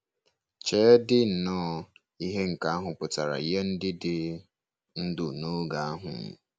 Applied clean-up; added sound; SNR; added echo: none; none; none; none.